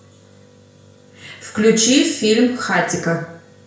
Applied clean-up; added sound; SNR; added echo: none; none; none; reverberation time 0.5 s.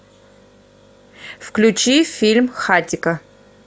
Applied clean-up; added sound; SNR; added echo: none; none; none; none.